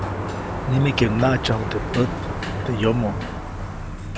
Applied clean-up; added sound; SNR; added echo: none; Sliding door; 4 dB; none.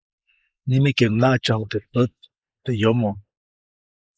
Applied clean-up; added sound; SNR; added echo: neural mask model Resemble Enhance denoiser.